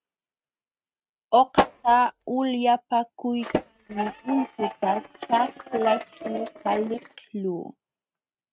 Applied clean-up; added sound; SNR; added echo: neural mask model RNNoise.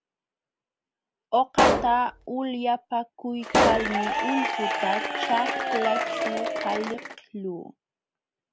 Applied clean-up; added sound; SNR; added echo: none; Explosion + Applause / Crowd / Cheering; -3 dB; none.